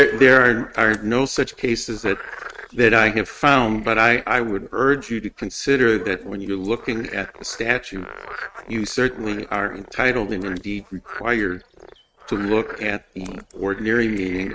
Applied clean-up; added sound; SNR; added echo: neural mask model RNNoise.